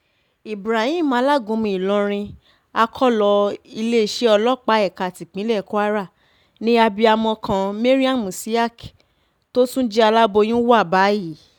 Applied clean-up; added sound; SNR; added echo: none; none; none; none.